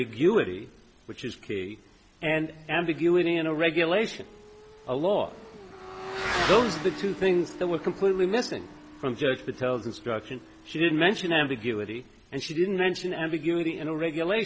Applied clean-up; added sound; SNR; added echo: none; Motorcycle / Accelerating, revving, vroom; 13 dB; none.